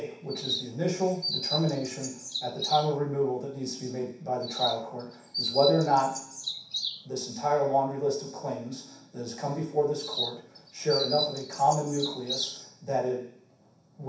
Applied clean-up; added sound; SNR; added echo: none; Chirp, tweet; 5 dB; reverberation time 0.7 s.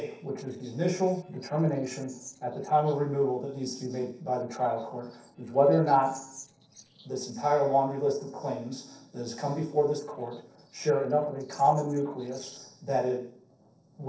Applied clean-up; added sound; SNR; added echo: neural separator model SepFormer DNS4.